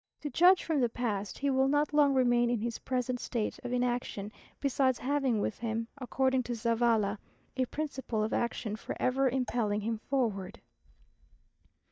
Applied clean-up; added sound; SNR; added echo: neural mask model DeepFilterNet 3.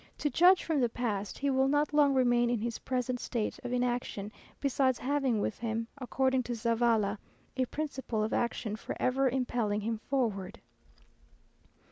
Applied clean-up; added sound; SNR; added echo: none; none; none; none.